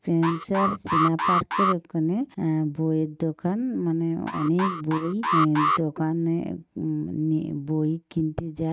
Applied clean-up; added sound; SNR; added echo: neural mask model RNNoise.